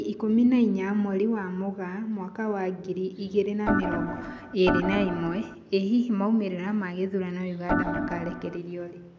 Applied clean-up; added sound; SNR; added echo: none; Organ; 2 dB; none.